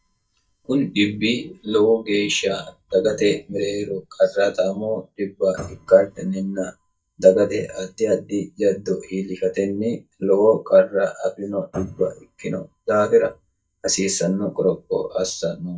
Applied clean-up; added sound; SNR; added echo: neural mask model DeepFilterNet 3.